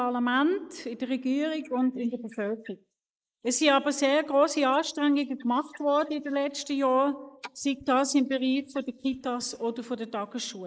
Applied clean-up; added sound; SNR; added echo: neural mask model Resemble Enhance denoiser.